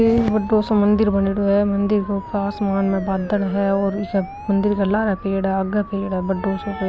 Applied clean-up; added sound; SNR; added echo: none; Siren; 17 dB; none.